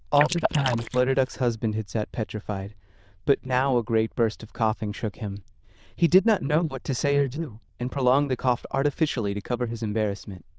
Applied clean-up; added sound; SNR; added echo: neural diffusion model UNIVERSE++.